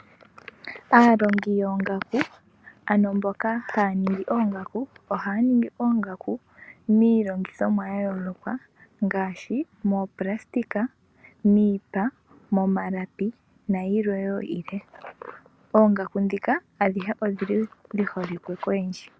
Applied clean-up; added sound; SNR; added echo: none; none; none; none.